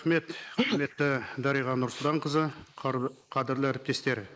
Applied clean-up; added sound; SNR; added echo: neural mask model Resemble Enhance denoiser.